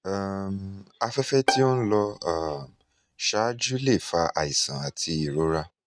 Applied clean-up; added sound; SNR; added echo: neural mask model RNNoise.